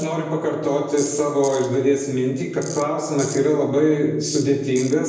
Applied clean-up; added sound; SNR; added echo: none; Tools; 20 dB; reverberation time 0.9 s.